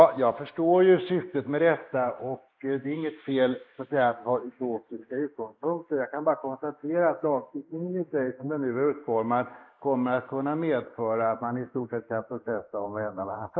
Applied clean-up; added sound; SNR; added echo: neural mask model Resemble Enhance denoiser.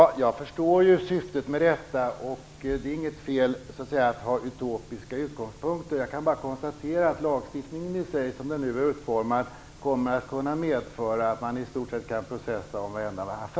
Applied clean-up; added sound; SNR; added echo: none; none; none; none.